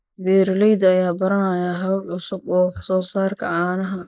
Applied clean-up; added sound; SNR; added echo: neural mask model Resemble Enhance denoiser.